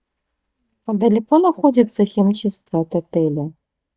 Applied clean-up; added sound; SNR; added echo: neural mask model DeepFilterNet 3.